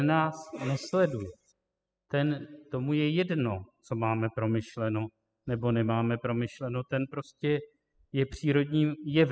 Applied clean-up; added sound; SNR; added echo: classical method spectral subtraction.